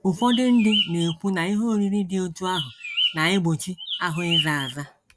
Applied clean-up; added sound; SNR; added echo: none; Bird; 5 dB; none.